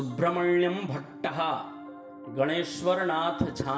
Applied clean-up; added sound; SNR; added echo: none; Piano; 15 dB; reverberation time 1.6 s.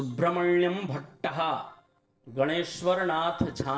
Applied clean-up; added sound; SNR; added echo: neural separator model SepFormer DNS4.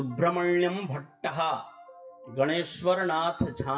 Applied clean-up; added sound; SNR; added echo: classical method WPE with log-MMSE.